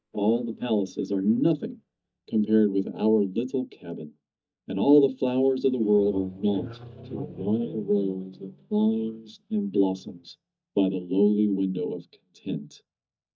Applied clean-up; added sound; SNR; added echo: neural mask model DeepFilterNet 3.